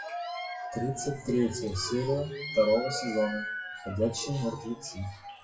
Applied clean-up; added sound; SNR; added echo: classical method WPE with log-MMSE.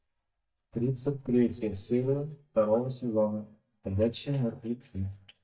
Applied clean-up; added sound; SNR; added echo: neural mask model DeepFilterNet 3.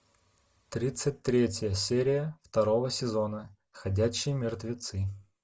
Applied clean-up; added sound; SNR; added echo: none; none; none; none.